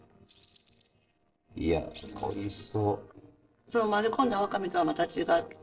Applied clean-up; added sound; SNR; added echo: neural separator model SepFormer DNS4.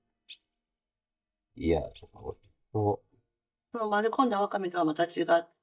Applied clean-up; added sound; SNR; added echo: neural mask model DeepFilterNet 3.